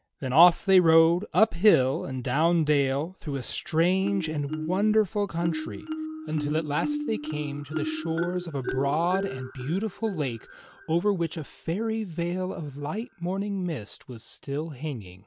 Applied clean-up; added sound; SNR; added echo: none; Marimba, xylophone; 11 dB; none.